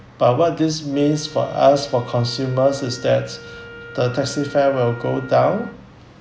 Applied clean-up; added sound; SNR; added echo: none; Wind instrument, woodwind instrument; 19 dB; none.